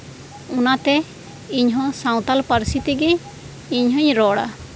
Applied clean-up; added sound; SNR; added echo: none; none; none; none.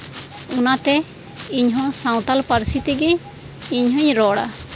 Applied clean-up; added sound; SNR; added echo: none; Domestic sounds, home sounds; 16 dB; none.